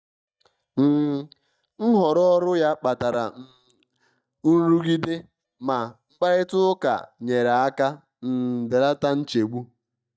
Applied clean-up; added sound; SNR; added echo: neural mask model DeepFilterNet 3.